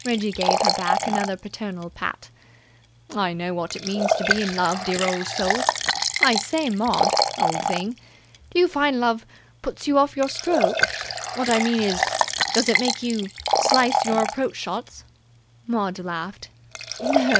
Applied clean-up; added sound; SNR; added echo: none; Liquid; 1 dB; none.